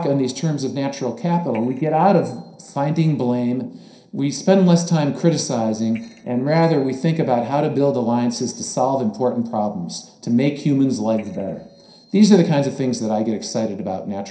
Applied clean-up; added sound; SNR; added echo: neural separator model SepFormer DNS4.